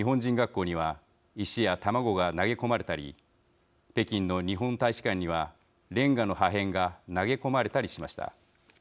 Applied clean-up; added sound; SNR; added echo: none; none; none; none.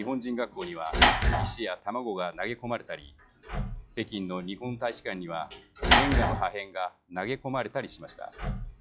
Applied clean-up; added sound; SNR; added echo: classical method log-MMSE.